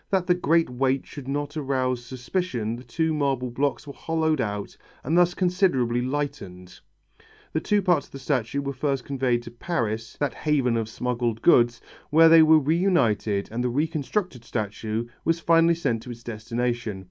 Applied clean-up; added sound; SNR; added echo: none; none; none; none.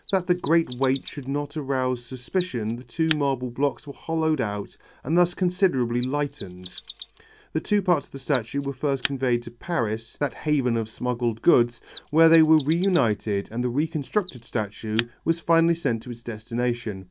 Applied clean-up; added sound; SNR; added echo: none; Mechanisms; 17 dB; none.